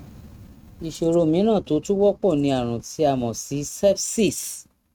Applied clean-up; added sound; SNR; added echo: neural mask model RNNoise.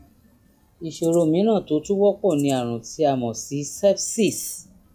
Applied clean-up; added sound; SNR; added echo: classical method log-MMSE.